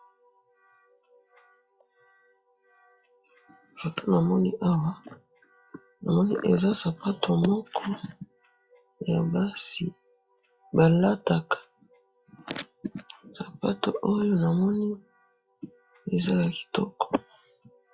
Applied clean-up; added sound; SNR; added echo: classical method log-MMSE.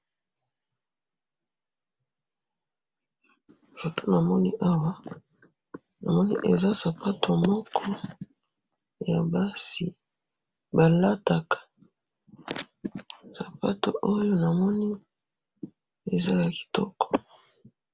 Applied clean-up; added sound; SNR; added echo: none; none; none; none.